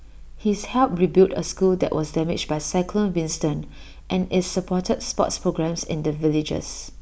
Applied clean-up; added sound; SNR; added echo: none; none; none; none.